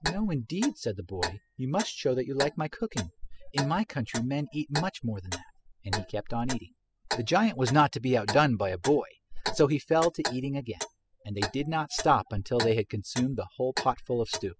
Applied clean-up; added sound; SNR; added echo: classical method spectral subtraction.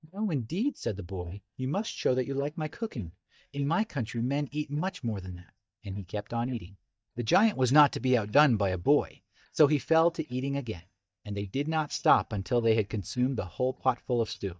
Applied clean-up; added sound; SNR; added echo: neural mask model DeepFilterNet 3.